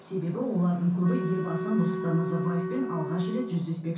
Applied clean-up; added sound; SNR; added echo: none; Wind instrument, woodwind instrument; 8 dB; reverberation time 0.6 s.